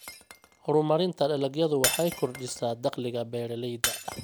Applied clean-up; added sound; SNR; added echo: none; Shatter; 8 dB; none.